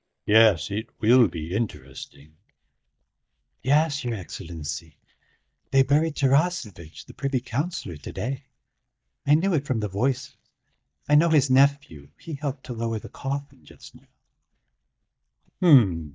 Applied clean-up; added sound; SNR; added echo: neural mask model DeepFilterNet 3.